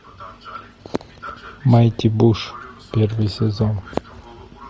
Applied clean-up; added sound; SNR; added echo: none; none; none; none.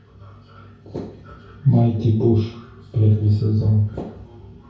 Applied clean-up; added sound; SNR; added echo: none; none; none; reverberation time 0.6 s.